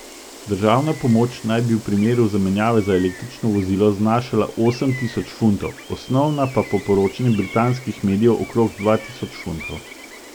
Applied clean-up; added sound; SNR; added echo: none; Gull, seagull; 18 dB; none.